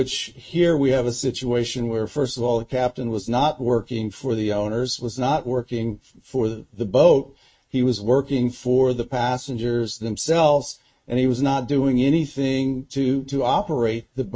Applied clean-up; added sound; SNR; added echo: neural mask model RNNoise.